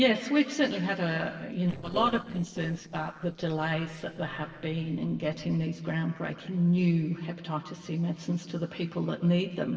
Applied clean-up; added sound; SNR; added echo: neural separator model SepFormer DNS4.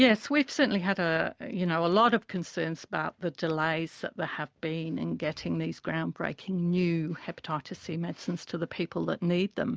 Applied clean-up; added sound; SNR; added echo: none; none; none; none.